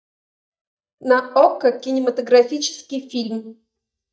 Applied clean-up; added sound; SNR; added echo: neural mask model DeepFilterNet 3.